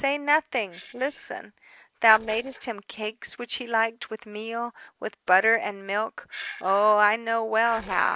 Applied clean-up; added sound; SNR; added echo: neural separator model SepFormer DNS4.